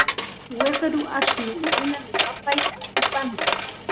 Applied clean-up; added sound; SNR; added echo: none; Coin (dropping); -3 dB; none.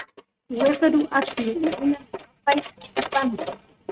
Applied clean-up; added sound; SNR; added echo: neural mask model RNNoise.